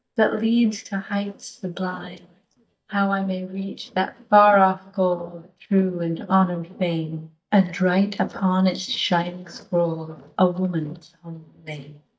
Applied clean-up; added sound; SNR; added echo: neural mask model DeepFilterNet 3.